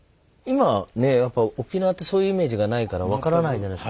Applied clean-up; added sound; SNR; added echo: none; none; none; none.